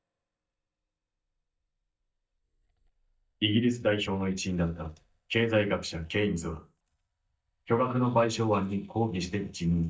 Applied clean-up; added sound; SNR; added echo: neural mask model DeepFilterNet 3.